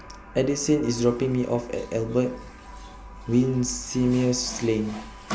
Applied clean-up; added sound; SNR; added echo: none; Water tap, faucet; 16 dB; none.